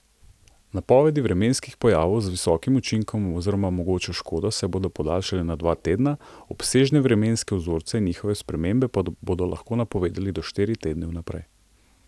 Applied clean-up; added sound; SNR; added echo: none; none; none; none.